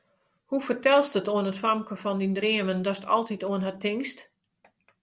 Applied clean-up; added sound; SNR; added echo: none; none; none; none.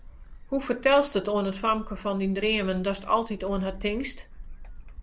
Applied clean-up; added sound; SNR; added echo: none; Gull, seagull; 14 dB; none.